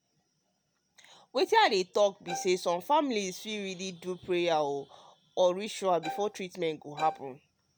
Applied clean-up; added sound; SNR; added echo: none; Bowed string instrument; 10 dB; none.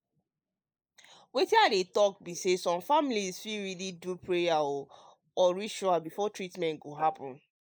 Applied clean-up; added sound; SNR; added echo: neural mask model Resemble Enhance denoiser.